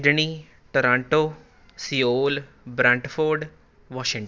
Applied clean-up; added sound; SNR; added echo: none; none; none; none.